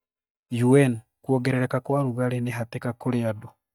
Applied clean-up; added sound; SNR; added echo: neural mask model DeepFilterNet 3.